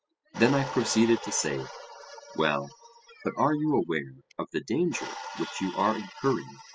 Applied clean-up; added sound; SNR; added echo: classical method spectral subtraction.